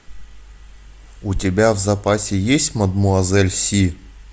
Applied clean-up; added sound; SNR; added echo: none; none; none; none.